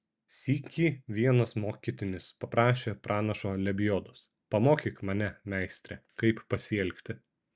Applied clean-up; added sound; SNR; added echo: none; none; none; none.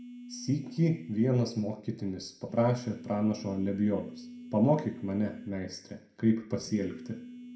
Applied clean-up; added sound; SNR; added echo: none; Telephone; 16 dB; reverberation time 0.5 s.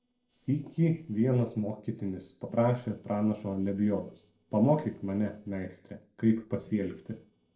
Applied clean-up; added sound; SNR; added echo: neural separator model SepFormer DNS4.